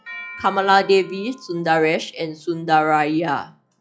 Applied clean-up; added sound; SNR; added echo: classical method log-MMSE.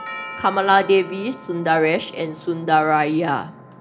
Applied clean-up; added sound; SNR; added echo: none; Doorbell; 18 dB; none.